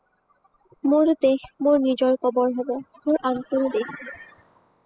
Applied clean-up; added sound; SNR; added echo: classical method spectral subtraction.